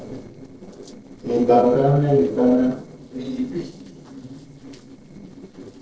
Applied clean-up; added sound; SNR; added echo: neural separator model SepFormer DNS4.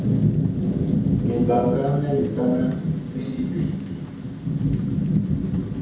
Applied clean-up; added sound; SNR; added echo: none; Rain / Thunderstorm; -4 dB; reverberation time 0.6 s.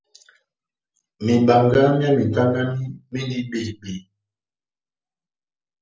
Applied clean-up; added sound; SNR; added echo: none; none; none; none.